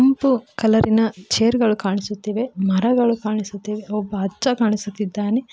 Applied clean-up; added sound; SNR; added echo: none; none; none; none.